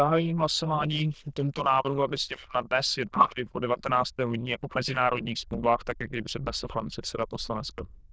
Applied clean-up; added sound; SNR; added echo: neural diffusion model UNIVERSE++.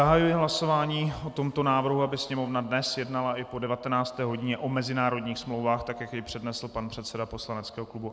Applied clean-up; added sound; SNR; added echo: none; none; none; none.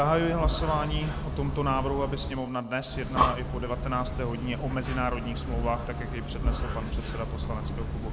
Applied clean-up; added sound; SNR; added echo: none; Breathing; 0 dB; none.